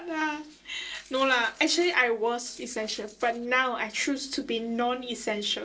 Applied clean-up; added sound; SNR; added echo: neural separator model SepFormer DNS4.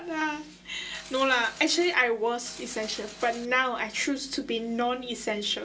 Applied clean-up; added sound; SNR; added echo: none; Mechanisms; 16 dB; reverberation time 0.2 s.